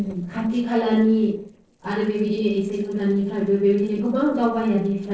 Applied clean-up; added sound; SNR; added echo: neural separator model SepFormer DNS4.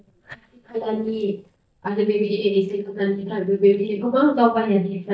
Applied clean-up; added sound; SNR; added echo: neural mask model DeepFilterNet 3.